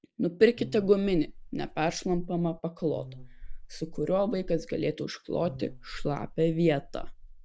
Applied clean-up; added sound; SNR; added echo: none; Buzz; 11 dB; none.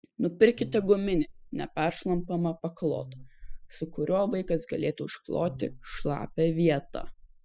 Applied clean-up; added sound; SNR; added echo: classical method spectral subtraction.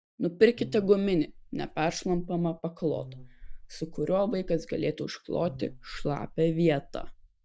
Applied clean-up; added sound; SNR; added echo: neural mask model DeepFilterNet 3.